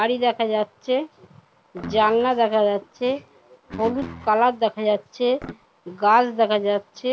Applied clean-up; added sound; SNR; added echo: none; Guitar; 17 dB; none.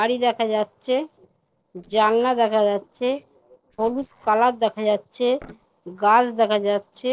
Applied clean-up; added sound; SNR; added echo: neural separator model SepFormer DNS4.